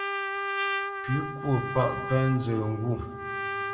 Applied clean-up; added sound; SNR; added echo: none; Trumpet; 3 dB; reverberation time 1.2 s.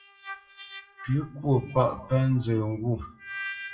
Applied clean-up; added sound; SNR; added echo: classical method WPE with log-MMSE.